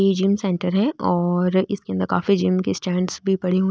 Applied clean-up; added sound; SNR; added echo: none; none; none; none.